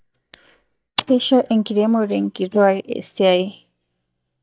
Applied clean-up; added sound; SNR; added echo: neural mask model DeepFilterNet 3.